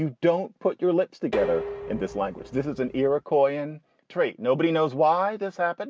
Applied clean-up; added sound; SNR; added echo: none; Dishes, pots, and pans; 12 dB; none.